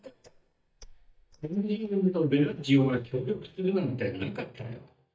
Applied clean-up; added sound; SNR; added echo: neural mask model DeepFilterNet 3.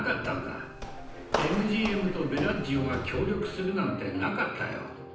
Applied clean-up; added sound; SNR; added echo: none; Walk, footsteps; 7 dB; reverberation time 0.9 s.